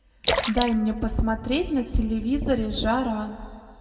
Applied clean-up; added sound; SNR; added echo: none; Splash, splatter; 6 dB; reverberation time 1.4 s.